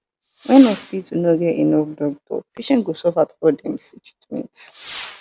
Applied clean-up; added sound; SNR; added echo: none; Whoosh, swoosh, swish / Fireworks; 20 dB; none.